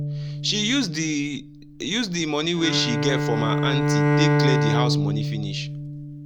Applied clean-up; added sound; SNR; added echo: none; Bowed string instrument; -3 dB; none.